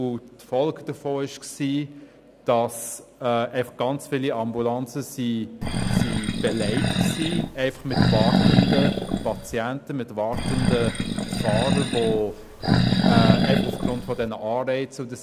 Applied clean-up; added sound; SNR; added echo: none; Animal; -5 dB; none.